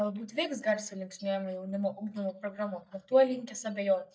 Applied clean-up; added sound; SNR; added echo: neural mask model DeepFilterNet 3.